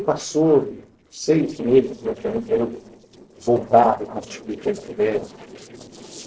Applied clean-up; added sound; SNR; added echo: neural separator model SepFormer DNS4.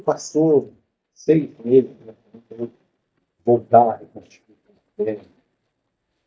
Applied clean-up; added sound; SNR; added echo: neural mask model DeepFilterNet 3.